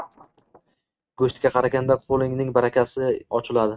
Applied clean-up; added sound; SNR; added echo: neural mask model RNNoise.